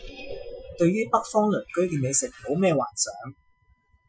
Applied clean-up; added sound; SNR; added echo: classical method Wiener filter.